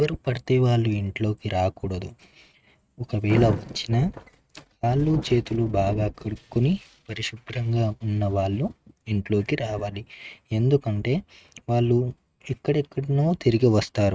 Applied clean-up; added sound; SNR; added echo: neural mask model RNNoise.